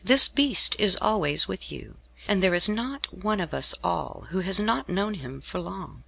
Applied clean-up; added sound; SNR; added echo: none; none; none; none.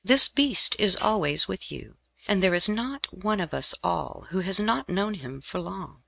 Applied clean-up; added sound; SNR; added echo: neural mask model RNNoise.